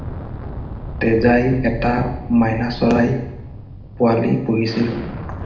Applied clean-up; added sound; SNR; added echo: none; Explosion; 10 dB; reverberation time 0.8 s.